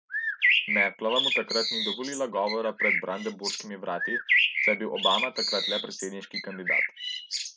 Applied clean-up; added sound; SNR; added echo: neural mask model Resemble Enhance denoiser.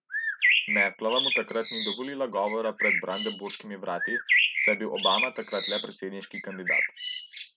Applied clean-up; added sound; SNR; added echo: none; Bird; -4 dB; none.